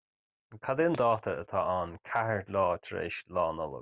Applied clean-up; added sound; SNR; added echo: none; none; none; none.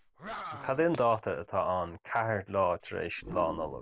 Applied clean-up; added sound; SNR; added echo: none; Animal; 15 dB; none.